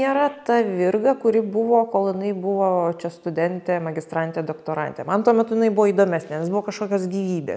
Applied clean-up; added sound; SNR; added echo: none; Fart; 19 dB; none.